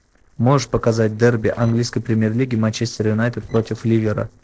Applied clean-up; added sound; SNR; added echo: neural separator model SepFormer DNS4.